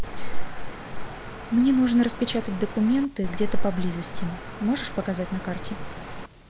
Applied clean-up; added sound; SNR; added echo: none; Cricket; -3 dB; none.